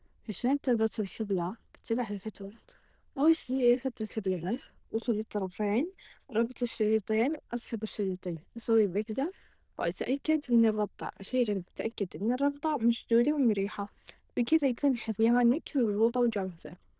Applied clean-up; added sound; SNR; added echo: neural diffusion model UNIVERSE++.